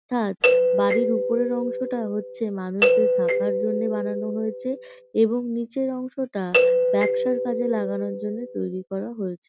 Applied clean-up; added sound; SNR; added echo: none; Doorbell; -4 dB; none.